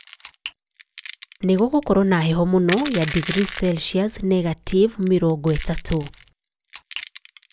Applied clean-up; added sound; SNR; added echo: none; Crushing; 13 dB; none.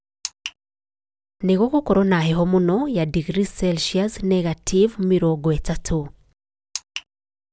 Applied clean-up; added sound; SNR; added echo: none; none; none; none.